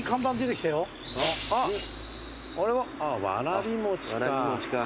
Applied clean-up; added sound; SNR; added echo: none; Shatter; 3 dB; none.